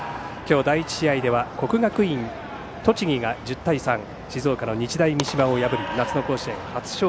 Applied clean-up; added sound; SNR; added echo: none; none; none; none.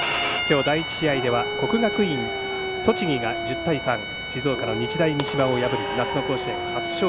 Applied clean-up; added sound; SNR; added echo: none; Bowed string instrument + Dog; 3 dB; none.